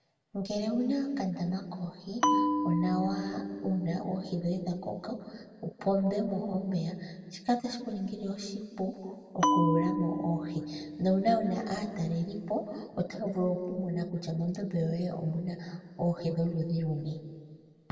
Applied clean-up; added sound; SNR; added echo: none; Bell; 1 dB; reverberation time 1.7 s.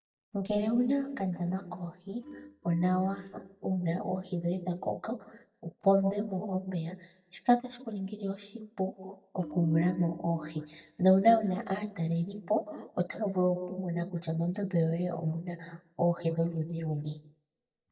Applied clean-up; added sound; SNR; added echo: neural mask model DeepFilterNet 3.